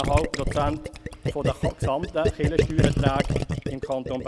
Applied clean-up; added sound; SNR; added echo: none; Gurgling; -3 dB; none.